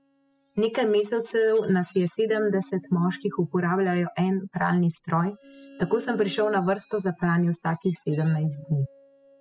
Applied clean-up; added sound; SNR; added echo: classical method spectral subtraction.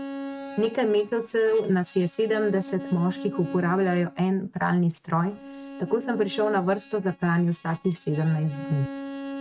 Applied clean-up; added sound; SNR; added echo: neural mask model RNNoise.